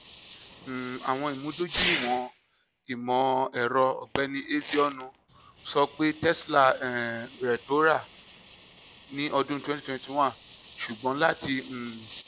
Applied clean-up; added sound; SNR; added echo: none; Fireworks; 7 dB; none.